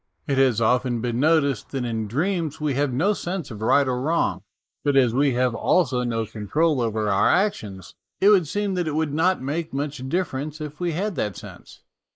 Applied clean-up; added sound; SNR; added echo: neural mask model Resemble Enhance denoiser.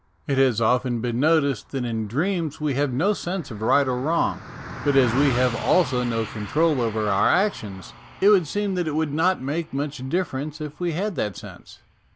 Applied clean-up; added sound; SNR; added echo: none; Car passing by; 15 dB; none.